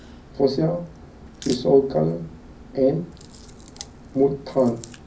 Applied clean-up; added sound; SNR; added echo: none; Crack; 19 dB; reverberation time 0.4 s.